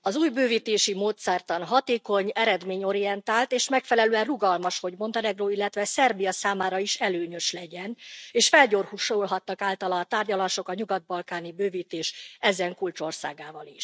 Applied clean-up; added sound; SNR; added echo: neural mask model RNNoise.